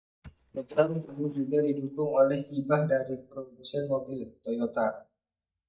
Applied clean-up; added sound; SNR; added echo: neural mask model DeepFilterNet 3.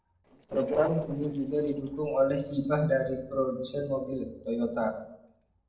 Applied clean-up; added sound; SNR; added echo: neural separator model SepFormer DNS4.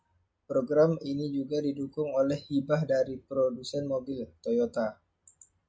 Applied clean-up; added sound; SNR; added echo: none; none; none; none.